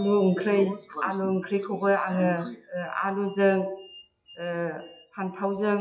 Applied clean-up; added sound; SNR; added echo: classical method WPE with log-MMSE.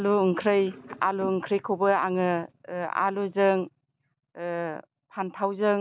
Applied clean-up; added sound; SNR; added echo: none; none; none; none.